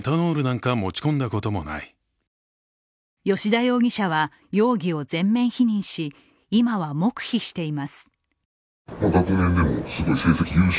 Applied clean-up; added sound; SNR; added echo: none; none; none; none.